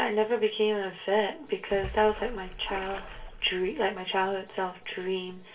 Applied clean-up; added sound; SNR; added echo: none; Splash, splatter; 13 dB; reverberation time 0.2 s.